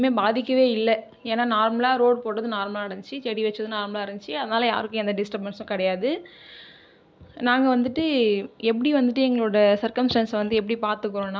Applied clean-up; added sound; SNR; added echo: none; none; none; none.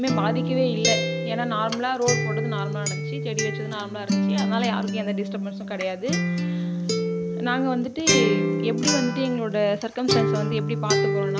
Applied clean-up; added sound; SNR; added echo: none; Acoustic guitar; -2 dB; none.